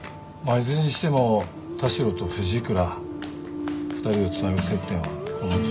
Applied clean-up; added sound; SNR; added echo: none; none; none; none.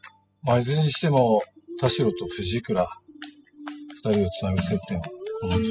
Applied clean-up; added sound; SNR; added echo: classical method spectral subtraction.